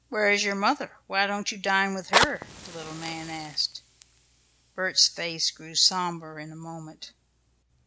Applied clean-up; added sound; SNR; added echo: none; Fire; 7 dB; none.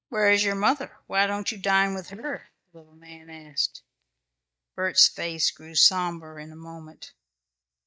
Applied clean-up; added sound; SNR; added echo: neural mask model DeepFilterNet 3.